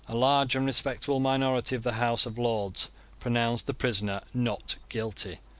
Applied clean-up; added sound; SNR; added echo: none; none; none; none.